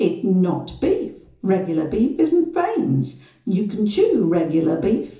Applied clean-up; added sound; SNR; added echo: none; none; none; reverberation time 0.7 s.